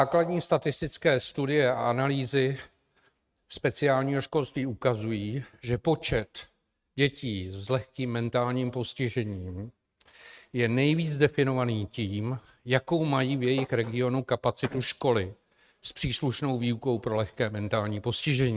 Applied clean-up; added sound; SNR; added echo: neural mask model RNNoise.